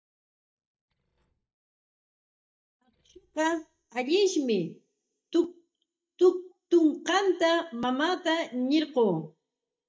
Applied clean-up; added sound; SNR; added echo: neural mask model DeepFilterNet 3.